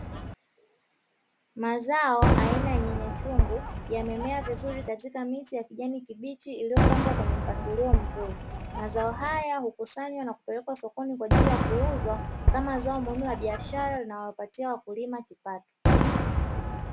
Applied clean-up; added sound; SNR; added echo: none; Fireworks; -4 dB; none.